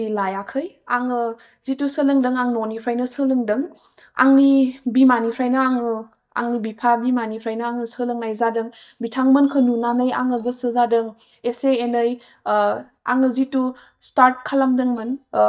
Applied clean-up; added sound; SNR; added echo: neural mask model DeepFilterNet 3.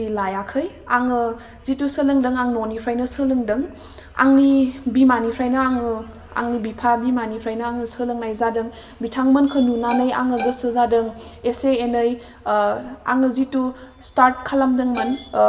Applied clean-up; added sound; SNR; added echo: none; Bowed string instrument; 10 dB; reverberation time 0.9 s.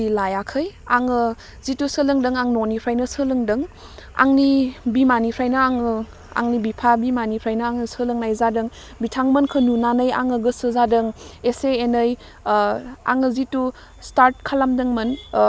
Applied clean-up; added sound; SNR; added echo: none; none; none; none.